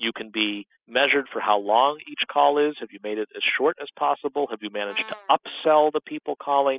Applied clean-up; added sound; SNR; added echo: classical method spectral subtraction.